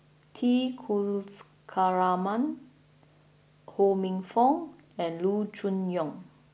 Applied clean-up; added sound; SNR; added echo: none; none; none; none.